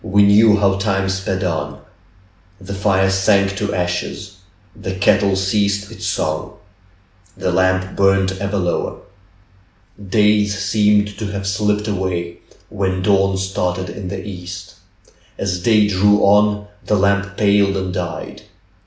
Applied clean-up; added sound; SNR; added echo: none; none; none; none.